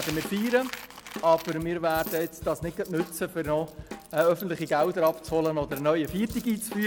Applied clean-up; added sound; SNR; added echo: none; Coin (dropping) + Drum kit; 14 dB; none.